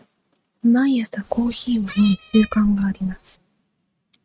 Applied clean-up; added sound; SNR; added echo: neural mask model RNNoise.